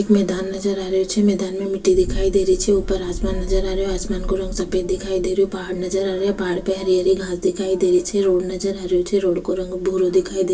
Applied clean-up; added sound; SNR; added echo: none; Thunder; 11 dB; reverberation time 0.1 s.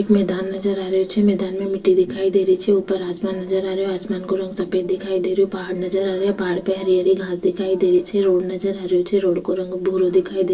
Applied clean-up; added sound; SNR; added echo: neural separator model SepFormer DNS4.